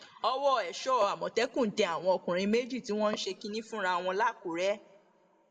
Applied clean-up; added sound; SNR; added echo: none; none; none; reverberation time 0.3 s.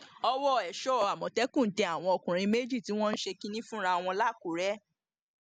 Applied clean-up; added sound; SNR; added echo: none; none; none; none.